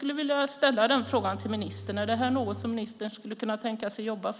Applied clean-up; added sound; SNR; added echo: none; Bowed string instrument; 13 dB; none.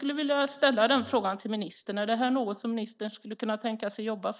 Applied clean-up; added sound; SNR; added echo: neural mask model DeepFilterNet 3.